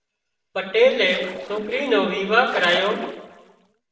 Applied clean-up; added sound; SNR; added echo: neural separator model SepFormer DNS4.